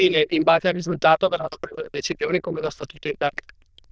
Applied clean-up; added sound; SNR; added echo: neural diffusion model UNIVERSE++.